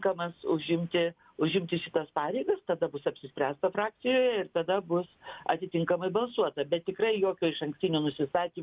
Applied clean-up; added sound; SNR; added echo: none; none; none; none.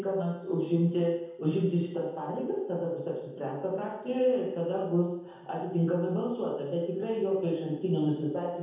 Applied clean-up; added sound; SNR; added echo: none; none; none; reverberation time 0.9 s.